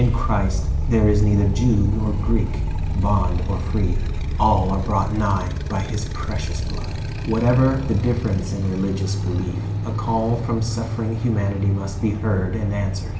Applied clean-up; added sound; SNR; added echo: none; Motorcycle; 1 dB; reverberation time 0.8 s.